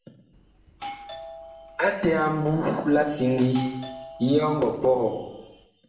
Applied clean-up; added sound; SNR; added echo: none; Doorbell; 17 dB; reverberation time 0.9 s.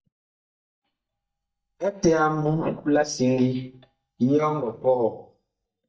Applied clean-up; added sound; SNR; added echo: neural mask model DeepFilterNet 3.